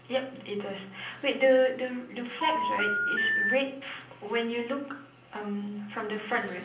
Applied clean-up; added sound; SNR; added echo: none; Telephone; -2 dB; reverberation time 0.6 s.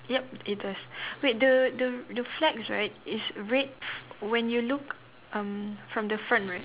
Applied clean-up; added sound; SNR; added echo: none; none; none; none.